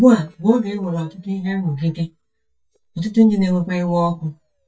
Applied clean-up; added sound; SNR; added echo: neural mask model DeepFilterNet 3.